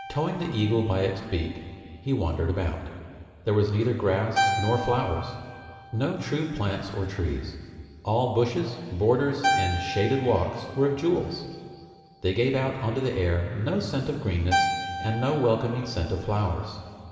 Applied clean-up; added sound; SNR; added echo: none; Keyboard (musical); 8 dB; reverberation time 2.3 s.